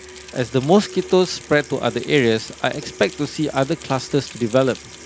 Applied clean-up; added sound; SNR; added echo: none; Sink (filling or washing) / Water tap, faucet + Glass; 17 dB; none.